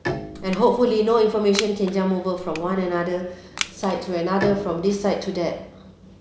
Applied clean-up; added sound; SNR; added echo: none; Bowed string instrument + Crushing; 12 dB; none.